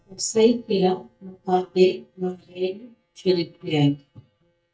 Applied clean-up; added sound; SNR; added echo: neural mask model DeepFilterNet 3.